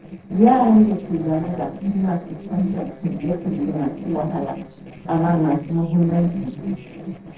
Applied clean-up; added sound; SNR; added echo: neural separator model SepFormer DNS4.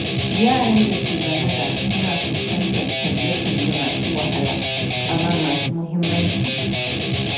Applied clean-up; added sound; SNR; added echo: none; Guitar; -1 dB; reverberation time 0.6 s.